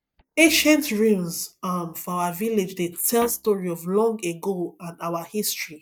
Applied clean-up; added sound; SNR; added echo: neural mask model DeepFilterNet 3.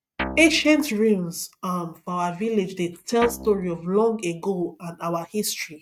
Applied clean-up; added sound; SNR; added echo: neural mask model RNNoise.